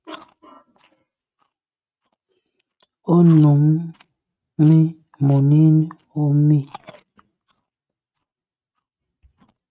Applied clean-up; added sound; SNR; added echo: neural mask model RNNoise.